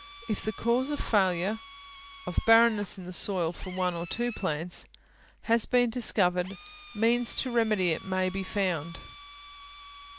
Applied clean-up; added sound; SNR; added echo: none; Drill; 18 dB; none.